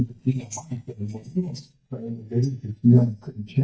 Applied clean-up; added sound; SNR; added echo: neural mask model DeepFilterNet 3.